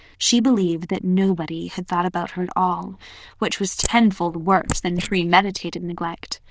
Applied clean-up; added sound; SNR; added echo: neural diffusion model UNIVERSE++.